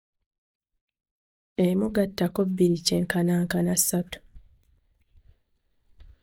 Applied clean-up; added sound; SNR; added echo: neural mask model DeepFilterNet 3.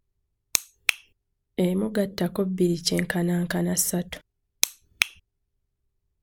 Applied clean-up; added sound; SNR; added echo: none; none; none; none.